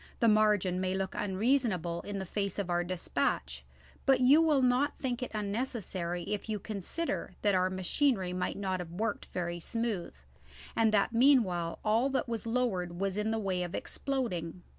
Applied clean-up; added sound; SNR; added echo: none; none; none; none.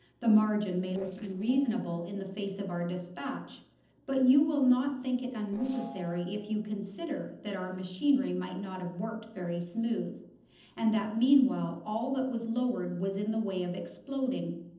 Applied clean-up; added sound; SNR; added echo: neural separator model SepFormer DNS4.